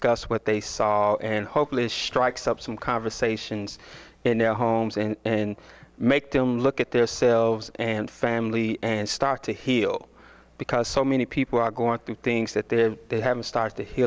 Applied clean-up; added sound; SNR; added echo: none; none; none; none.